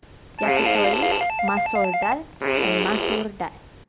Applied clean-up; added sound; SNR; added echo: none; Doorbell + Fart; -5 dB; none.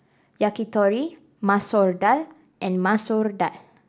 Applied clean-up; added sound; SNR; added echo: none; none; none; none.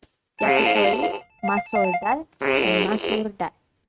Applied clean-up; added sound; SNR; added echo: neural mask model RNNoise.